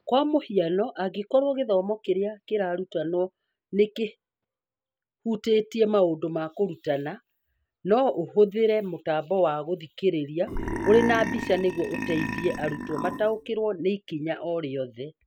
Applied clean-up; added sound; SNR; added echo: none; Burping, eructation; 5 dB; none.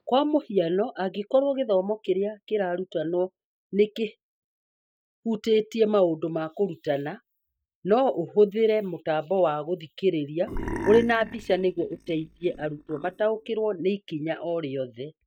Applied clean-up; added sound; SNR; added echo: neural mask model DeepFilterNet 3.